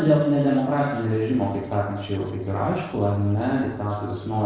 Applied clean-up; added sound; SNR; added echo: neural separator model SepFormer DNS4.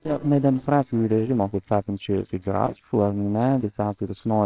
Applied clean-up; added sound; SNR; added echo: neural separator model SepFormer WHAMR!.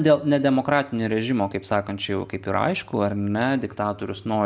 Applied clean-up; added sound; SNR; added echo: none; none; none; none.